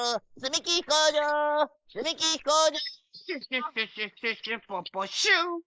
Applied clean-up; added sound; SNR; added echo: neural mask model Resemble Enhance denoiser.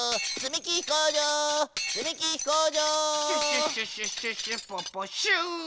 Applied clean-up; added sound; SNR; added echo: none; Shatter; 7 dB; none.